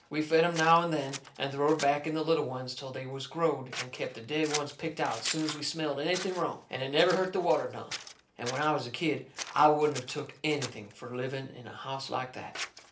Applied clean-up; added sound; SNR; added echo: none; Scissors; 14 dB; reverberation time 0.3 s.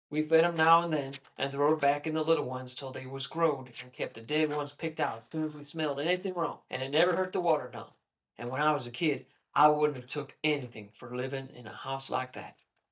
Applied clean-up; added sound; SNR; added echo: neural mask model DeepFilterNet 3.